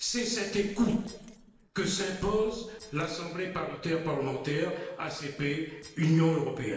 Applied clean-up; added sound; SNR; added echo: neural separator model SepFormer DNS4.